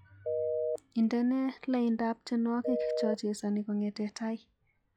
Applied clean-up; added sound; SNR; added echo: classical method log-MMSE.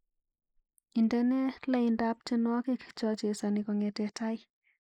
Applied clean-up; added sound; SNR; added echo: neural mask model Resemble Enhance denoiser.